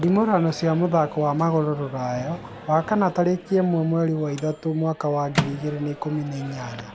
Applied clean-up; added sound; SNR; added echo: none; Microwave oven; 13 dB; none.